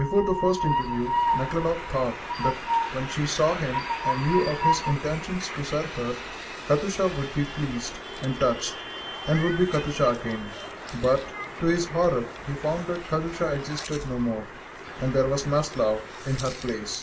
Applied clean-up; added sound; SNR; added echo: none; Train; 5 dB; reverberation time 0.2 s.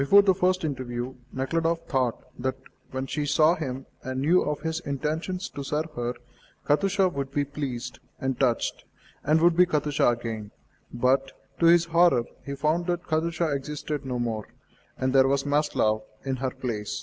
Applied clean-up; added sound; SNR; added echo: none; none; none; none.